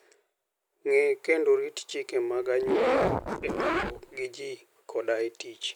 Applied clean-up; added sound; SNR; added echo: none; Zipper (clothing); -1 dB; none.